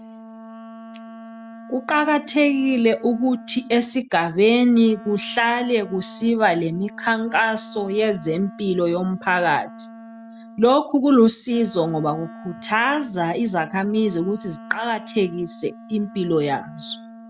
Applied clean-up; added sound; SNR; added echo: none; Wind instrument, woodwind instrument; 19 dB; none.